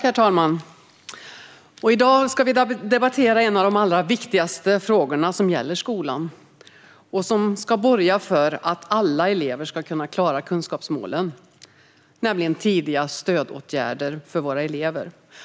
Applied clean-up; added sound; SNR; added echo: none; none; none; none.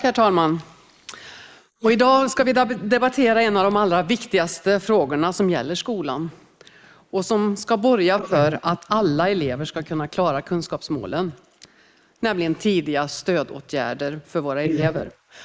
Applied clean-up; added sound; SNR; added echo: neural mask model Resemble Enhance denoiser.